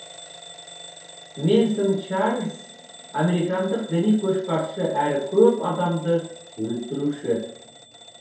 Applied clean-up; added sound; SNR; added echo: none; Alarm / Bell; 19 dB; reverberation time 0.6 s.